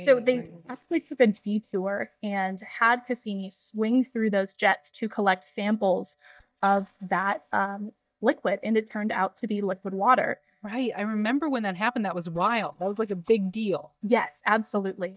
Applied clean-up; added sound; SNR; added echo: neural mask model DeepFilterNet 3.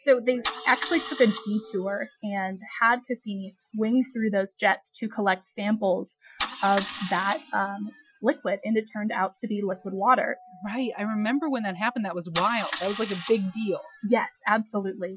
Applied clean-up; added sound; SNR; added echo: classical method Wiener filter.